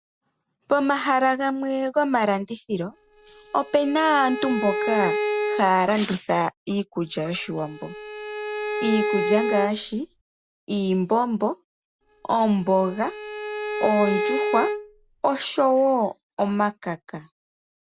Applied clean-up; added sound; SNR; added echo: none; Bowed string instrument; 4 dB; none.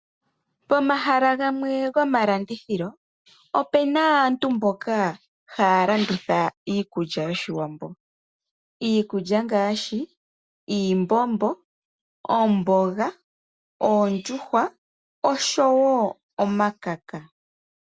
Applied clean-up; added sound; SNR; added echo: none; none; none; none.